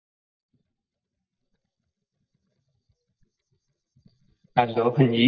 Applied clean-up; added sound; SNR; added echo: neural mask model DeepFilterNet 3.